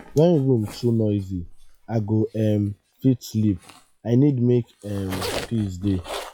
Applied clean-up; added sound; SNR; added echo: classical method log-MMSE.